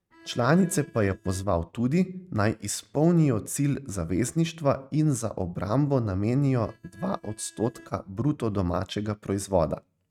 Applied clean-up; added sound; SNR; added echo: neural mask model RNNoise.